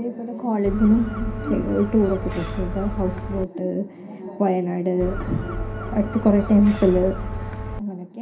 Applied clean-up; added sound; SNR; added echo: none; Gull, seagull; 6 dB; reverberation time 0.3 s.